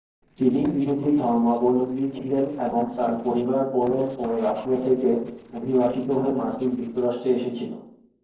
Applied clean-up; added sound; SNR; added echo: neural separator model SepFormer DNS4.